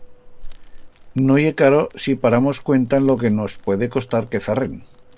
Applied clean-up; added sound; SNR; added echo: none; Crackle; 17 dB; none.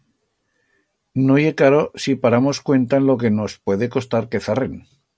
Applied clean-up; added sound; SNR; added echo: none; none; none; none.